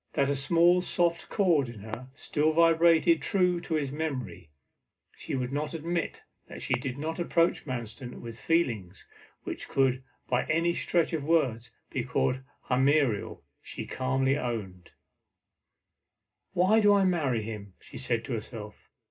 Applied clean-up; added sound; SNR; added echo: none; Fireworks; 19 dB; reverberation time 0.2 s.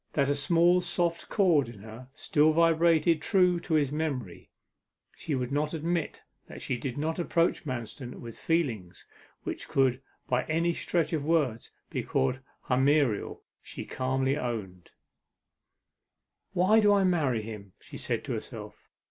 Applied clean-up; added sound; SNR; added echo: none; none; none; none.